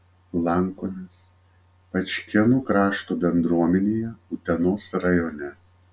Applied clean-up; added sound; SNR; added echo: none; none; none; none.